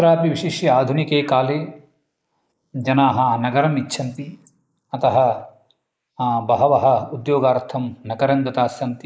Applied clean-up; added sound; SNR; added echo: neural mask model Resemble Enhance denoiser.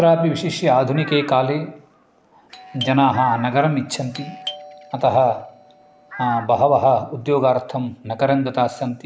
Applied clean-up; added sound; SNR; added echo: none; Crow + Doorbell; 19 dB; none.